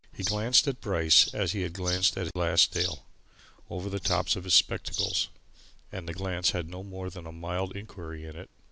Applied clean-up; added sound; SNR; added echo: none; Bird vocalization, bird call, bird song; 7 dB; none.